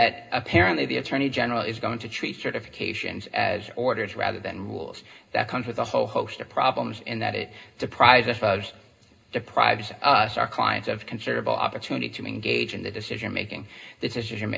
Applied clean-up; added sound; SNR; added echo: none; none; none; reverberation time 0.2 s.